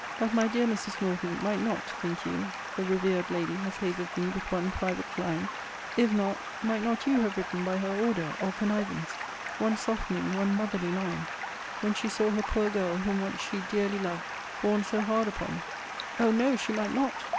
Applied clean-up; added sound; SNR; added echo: none; Stream; 7 dB; none.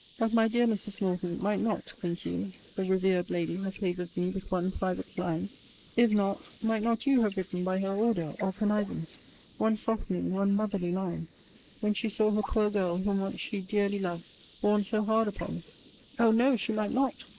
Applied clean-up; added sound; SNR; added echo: neural mask model Resemble Enhance denoiser.